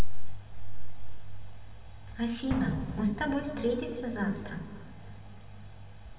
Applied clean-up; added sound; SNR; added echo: none; Explosion; 18 dB; reverberation time 2.7 s.